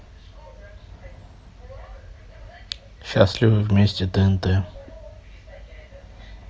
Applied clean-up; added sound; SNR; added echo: none; none; none; none.